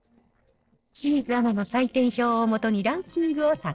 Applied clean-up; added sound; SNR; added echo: neural separator model SepFormer DNS4.